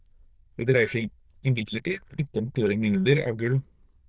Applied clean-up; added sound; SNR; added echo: neural diffusion model UNIVERSE++.